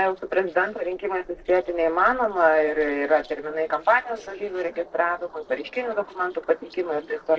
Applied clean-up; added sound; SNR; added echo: neural separator model SepFormer DNS4.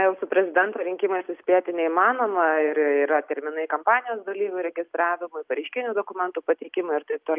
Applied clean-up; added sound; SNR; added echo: none; none; none; none.